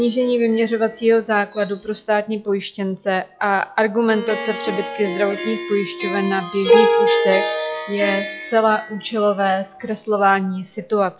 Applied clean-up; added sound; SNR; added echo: classical method log-MMSE.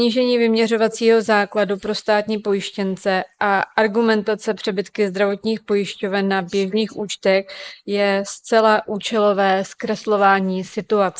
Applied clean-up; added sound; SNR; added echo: neural mask model Resemble Enhance denoiser.